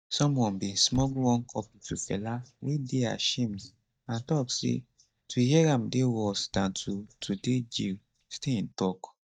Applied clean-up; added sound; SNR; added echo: neural mask model DeepFilterNet 3.